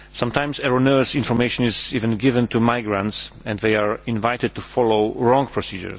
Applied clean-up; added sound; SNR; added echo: none; none; none; none.